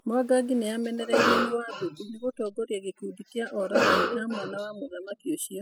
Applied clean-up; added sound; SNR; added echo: classical method spectral subtraction.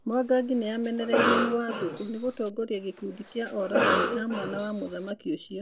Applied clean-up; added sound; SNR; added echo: none; Cough; 0 dB; none.